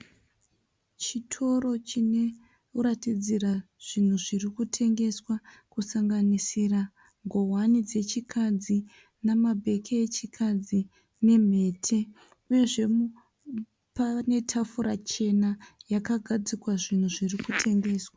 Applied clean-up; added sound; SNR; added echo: none; none; none; none.